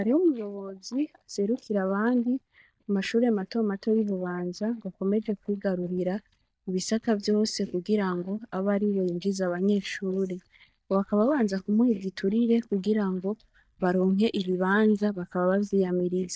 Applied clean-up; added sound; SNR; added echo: neural mask model DeepFilterNet 3.